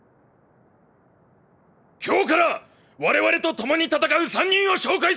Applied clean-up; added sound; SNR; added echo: none; none; none; none.